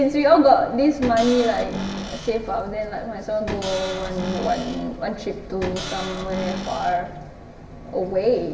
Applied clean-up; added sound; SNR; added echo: none; Cupboard open or close / Door; 9 dB; reverberation time 0.9 s.